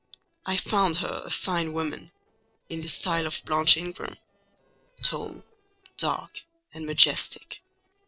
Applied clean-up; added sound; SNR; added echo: neural separator model SepFormer DNS4.